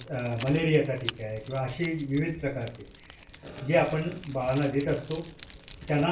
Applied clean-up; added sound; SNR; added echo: none; Keys jangling; 17 dB; reverberation time 0.3 s.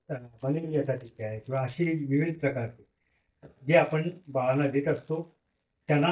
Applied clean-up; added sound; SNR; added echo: neural mask model DeepFilterNet 3.